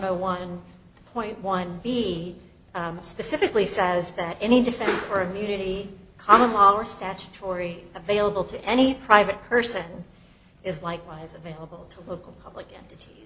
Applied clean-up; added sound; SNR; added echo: none; Whoosh, swoosh, swish; 7 dB; none.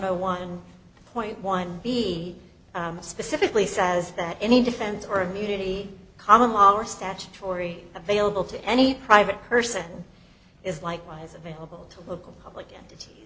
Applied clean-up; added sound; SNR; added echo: none; none; none; none.